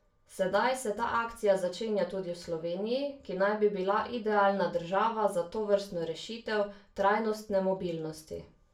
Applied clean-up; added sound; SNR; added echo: none; none; none; reverberation time 0.3 s.